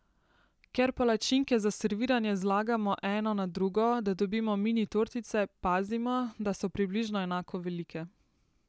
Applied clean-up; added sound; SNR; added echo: none; none; none; none.